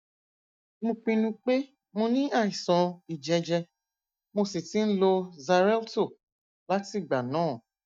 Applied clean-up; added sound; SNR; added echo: neural mask model DeepFilterNet 3.